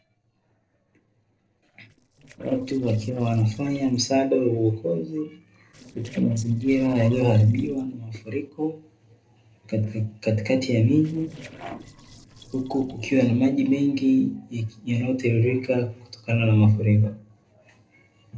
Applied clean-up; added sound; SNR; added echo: neural separator model SepFormer DNS4.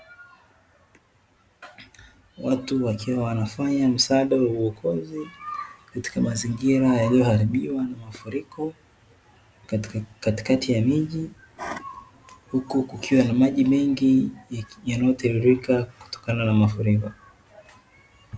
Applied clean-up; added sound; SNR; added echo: none; none; none; none.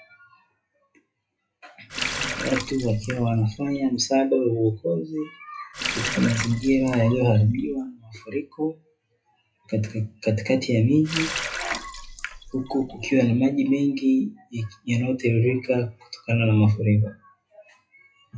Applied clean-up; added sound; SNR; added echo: classical method WPE with log-MMSE.